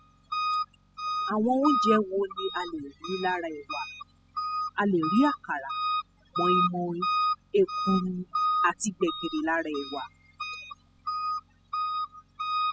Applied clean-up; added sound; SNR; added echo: classical method spectral subtraction.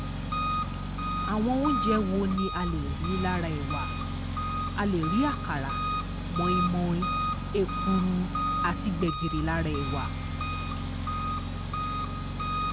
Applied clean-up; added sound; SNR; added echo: none; Engine; -1 dB; none.